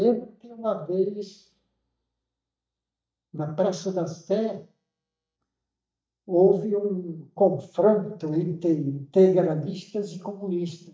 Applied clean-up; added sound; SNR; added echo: neural mask model DeepFilterNet 3.